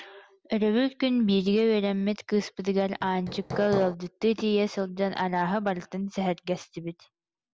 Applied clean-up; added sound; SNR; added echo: none; Hammer; 9 dB; none.